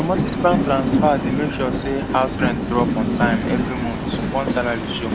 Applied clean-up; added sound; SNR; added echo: none; Train; -1 dB; none.